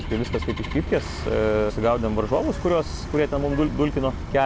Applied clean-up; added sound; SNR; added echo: none; Engine starting; 17 dB; none.